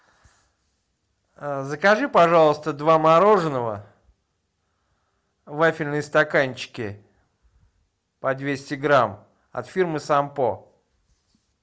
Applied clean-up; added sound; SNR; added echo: none; none; none; none.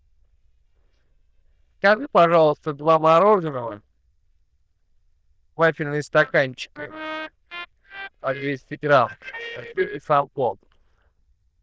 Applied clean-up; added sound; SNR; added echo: neural diffusion model UNIVERSE++.